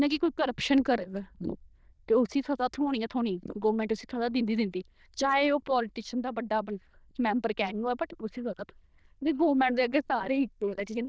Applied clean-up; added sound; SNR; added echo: neural diffusion model UNIVERSE++.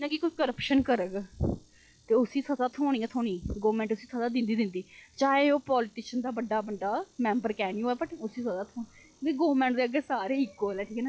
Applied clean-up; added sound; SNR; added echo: classical method log-MMSE.